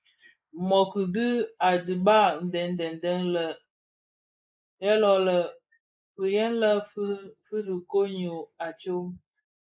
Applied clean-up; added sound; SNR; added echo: neural mask model Resemble Enhance denoiser.